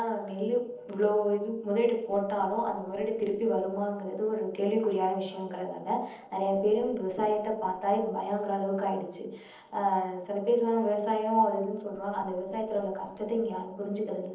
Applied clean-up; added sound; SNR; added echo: neural separator model SepFormer DNS4.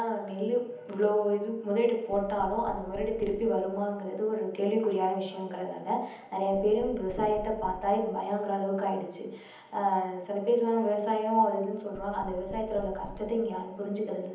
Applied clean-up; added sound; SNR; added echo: none; Knock; 17 dB; reverberation time 1.3 s.